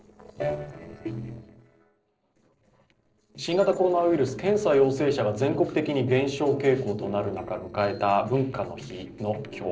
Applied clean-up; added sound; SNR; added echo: neural separator model SepFormer DNS4.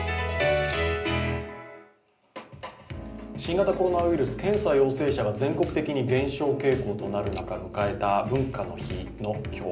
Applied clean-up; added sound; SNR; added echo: none; Bicycle bell; 5 dB; reverberation time 0.5 s.